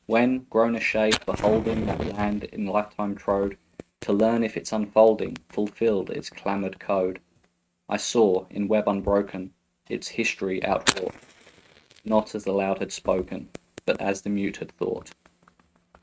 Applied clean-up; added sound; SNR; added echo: neural mask model RNNoise.